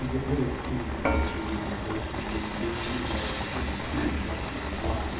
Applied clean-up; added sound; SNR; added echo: none; Frying (food) / Dishes, pots, and pans; -3 dB; reverberation time 0.7 s.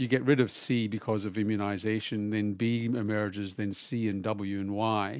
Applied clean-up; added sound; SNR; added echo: none; none; none; none.